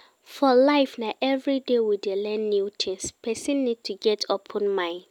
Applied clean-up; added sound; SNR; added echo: none; none; none; none.